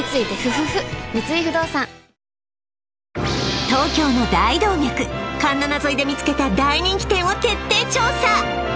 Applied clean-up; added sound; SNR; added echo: none; none; none; none.